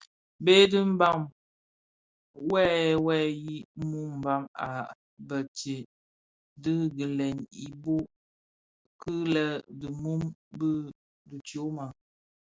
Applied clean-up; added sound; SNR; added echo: none; none; none; none.